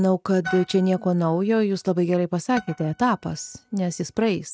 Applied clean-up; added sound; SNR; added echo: neural mask model RNNoise.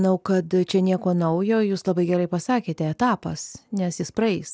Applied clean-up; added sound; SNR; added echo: none; none; none; none.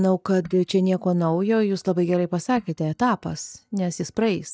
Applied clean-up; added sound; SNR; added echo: neural mask model DeepFilterNet 3.